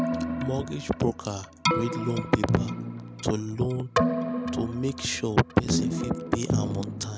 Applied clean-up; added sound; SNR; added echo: none; Keyboard (musical); 1 dB; none.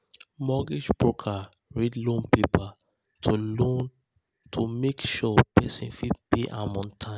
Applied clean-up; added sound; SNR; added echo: none; none; none; none.